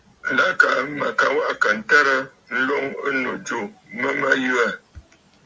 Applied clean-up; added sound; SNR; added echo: none; none; none; none.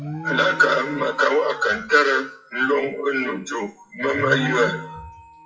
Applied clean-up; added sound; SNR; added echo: classical method WPE with log-MMSE.